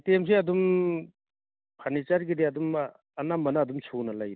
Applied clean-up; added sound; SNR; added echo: none; none; none; none.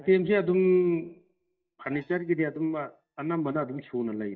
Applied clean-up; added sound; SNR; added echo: neural mask model DeepFilterNet 3.